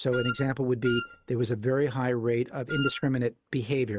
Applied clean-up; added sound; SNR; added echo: neural mask model RNNoise.